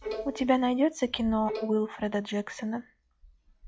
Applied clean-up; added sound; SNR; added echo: classical method log-MMSE.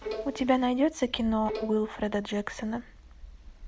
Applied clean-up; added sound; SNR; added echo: none; Bowed string instrument; 12 dB; none.